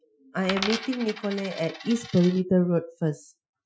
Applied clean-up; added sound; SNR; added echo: classical method Wiener filter.